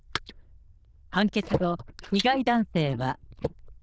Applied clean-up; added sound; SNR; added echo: neural diffusion model UNIVERSE++.